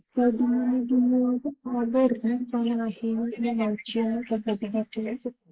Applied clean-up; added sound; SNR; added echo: neural mask model Resemble Enhance denoiser.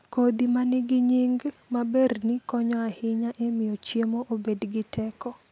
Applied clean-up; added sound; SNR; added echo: none; none; none; none.